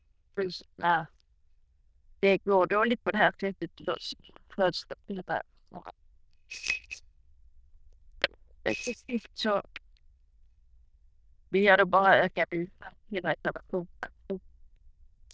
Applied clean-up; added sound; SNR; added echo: neural diffusion model UNIVERSE++.